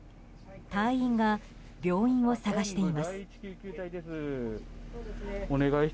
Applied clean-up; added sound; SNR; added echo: none; none; none; none.